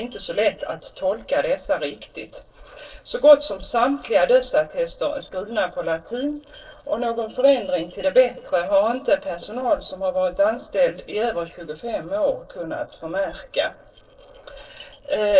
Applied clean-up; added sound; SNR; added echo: neural separator model SepFormer DNS4.